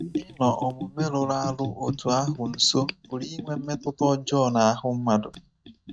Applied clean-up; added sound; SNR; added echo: neural mask model DeepFilterNet 3.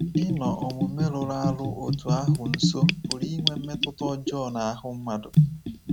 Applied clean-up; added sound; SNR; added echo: none; Bathtub (filling or washing) / Gurgling; -5 dB; none.